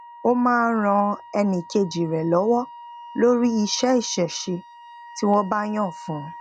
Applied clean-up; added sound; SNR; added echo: none; Wind instrument, woodwind instrument; 19 dB; none.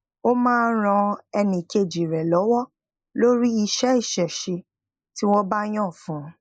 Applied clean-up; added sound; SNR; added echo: neural mask model Resemble Enhance denoiser.